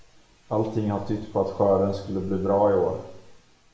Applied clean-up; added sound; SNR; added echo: none; none; none; reverberation time 0.7 s.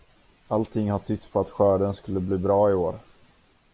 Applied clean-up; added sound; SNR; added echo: none; none; none; none.